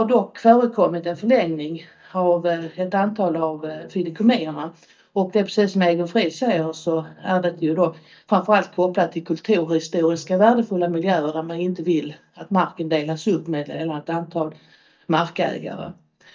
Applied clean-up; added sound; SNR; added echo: neural mask model DeepFilterNet 3.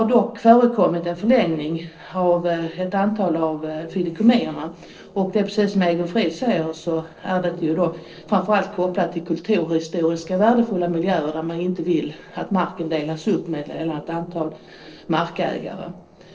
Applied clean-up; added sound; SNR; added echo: neural separator model SepFormer DNS4.